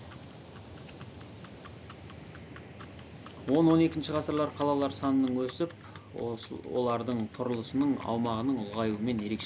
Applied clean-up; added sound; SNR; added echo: none; Livestock, farm animals, working animals; 14 dB; none.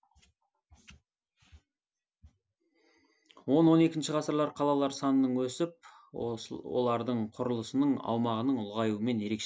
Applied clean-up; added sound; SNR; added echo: none; none; none; none.